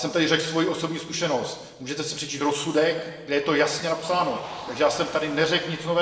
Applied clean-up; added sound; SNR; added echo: neural separator model SepFormer DNS4.